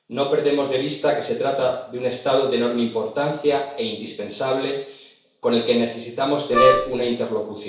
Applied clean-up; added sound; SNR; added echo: none; Wind instrument, woodwind instrument; -1 dB; reverberation time 0.6 s.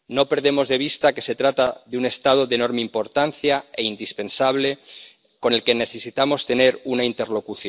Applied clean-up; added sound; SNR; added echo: none; none; none; none.